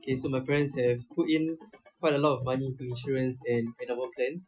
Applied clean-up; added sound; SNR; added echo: classical method Wiener filter.